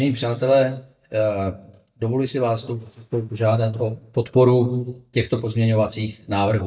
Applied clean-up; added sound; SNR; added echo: neural mask model DeepFilterNet 3.